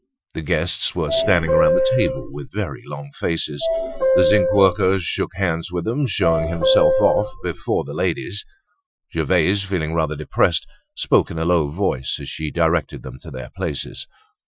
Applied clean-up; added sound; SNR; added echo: classical method Wiener filter.